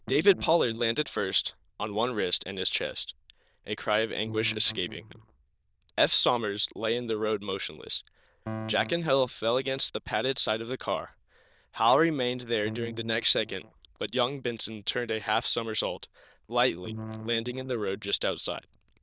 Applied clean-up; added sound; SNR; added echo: neural diffusion model UNIVERSE++.